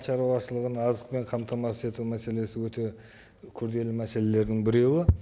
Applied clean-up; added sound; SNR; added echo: none; none; none; none.